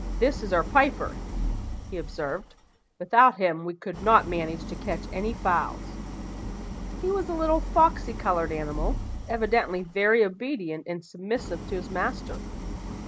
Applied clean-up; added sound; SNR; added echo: none; Idling; 7 dB; none.